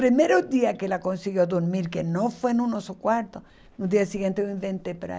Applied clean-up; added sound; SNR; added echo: none; none; none; none.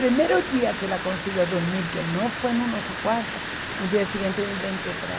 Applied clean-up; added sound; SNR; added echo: none; Water; 5 dB; none.